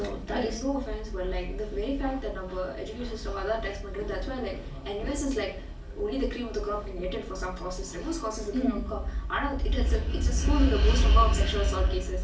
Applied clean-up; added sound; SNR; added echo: none; none; none; reverberation time 0.3 s.